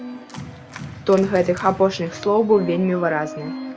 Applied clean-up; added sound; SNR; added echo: none; Organ; 13 dB; none.